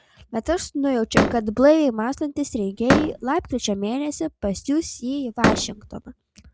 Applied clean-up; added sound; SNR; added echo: none; Slam; 2 dB; none.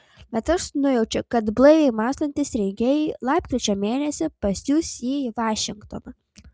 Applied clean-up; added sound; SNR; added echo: none; none; none; none.